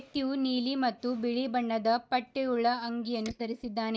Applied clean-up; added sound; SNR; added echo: neural mask model DeepFilterNet 3.